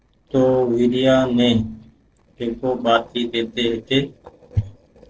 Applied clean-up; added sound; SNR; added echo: neural separator model SepFormer DNS4.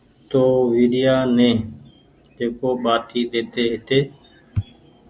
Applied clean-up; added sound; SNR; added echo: none; none; none; none.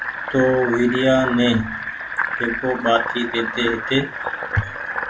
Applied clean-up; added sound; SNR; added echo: none; Fill (with liquid); 5 dB; reverberation time 0.2 s.